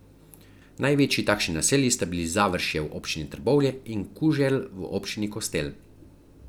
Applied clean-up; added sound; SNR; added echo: none; none; none; none.